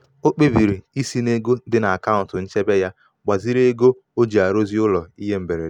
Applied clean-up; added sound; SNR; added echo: none; none; none; none.